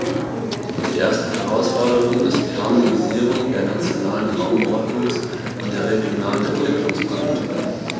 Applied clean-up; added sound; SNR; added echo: none; Chewing, mastication; 0 dB; reverberation time 1.1 s.